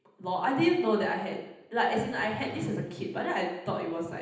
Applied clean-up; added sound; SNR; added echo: none; Wood; 20 dB; reverberation time 0.9 s.